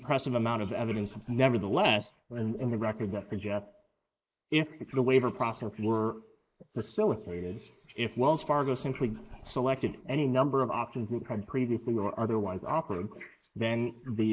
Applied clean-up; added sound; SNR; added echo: neural mask model Resemble Enhance denoiser.